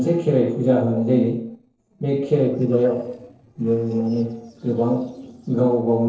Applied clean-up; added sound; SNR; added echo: neural separator model SepFormer DNS4.